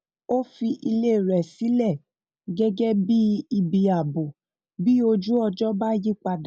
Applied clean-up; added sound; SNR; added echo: none; none; none; none.